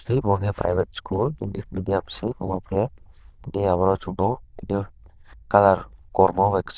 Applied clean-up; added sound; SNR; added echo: neural diffusion model UNIVERSE++.